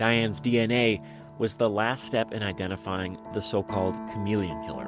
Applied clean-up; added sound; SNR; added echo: none; none; none; none.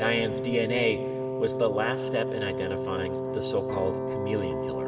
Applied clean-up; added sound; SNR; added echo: none; Wind instrument, woodwind instrument; 1 dB; reverberation time 2.1 s.